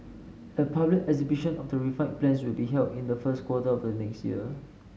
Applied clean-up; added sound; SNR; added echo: none; none; none; none.